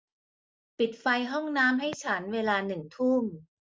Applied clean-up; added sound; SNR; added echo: none; none; none; none.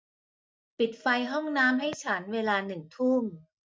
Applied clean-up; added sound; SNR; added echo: neural mask model DeepFilterNet 3.